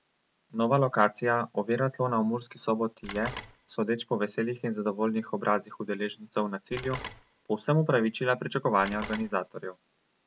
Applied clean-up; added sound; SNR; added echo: none; Telephone; 15 dB; none.